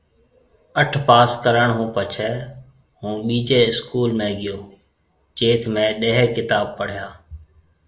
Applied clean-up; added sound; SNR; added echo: none; none; none; reverberation time 0.2 s.